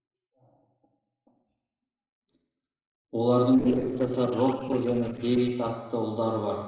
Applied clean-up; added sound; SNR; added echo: neural separator model SepFormer DNS4.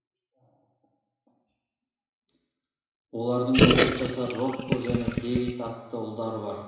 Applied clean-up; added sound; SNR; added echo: none; Gurgling; -5 dB; reverberation time 1.0 s.